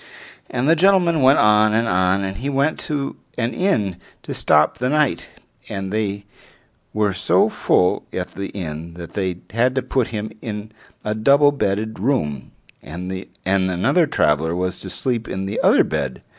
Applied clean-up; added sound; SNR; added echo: none; none; none; none.